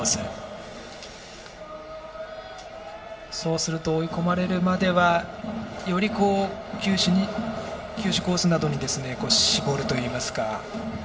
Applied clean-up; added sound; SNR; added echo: none; none; none; reverberation time 1.6 s.